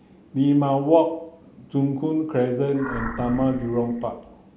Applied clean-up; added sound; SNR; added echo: none; Animal; 12 dB; none.